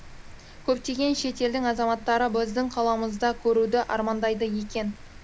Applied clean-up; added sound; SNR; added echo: none; Rain; 18 dB; none.